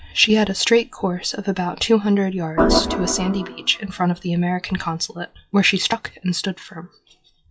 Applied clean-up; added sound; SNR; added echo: classical method WPE with log-MMSE.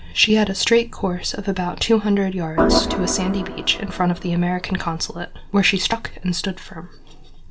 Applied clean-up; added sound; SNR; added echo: none; Organ; 3 dB; reverberation time 0.2 s.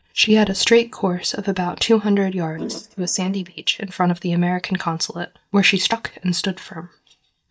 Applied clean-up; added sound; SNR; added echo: neural mask model DeepFilterNet 3.